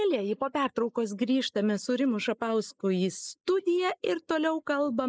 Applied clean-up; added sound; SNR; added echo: neural mask model Resemble Enhance denoiser.